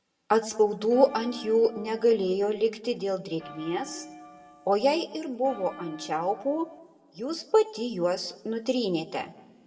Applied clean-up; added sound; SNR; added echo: none; Bell; 17 dB; reverberation time 0.8 s.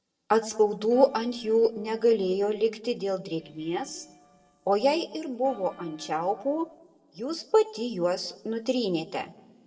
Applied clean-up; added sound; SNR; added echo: neural separator model SepFormer DNS4.